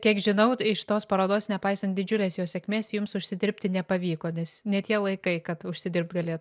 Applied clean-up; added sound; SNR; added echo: none; none; none; none.